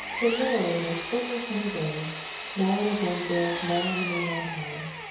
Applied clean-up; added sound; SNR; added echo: none; Power tool; 6 dB; reverberation time 1.0 s.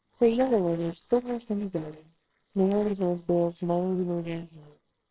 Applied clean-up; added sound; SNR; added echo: neural separator model SepFormer WHAMR!.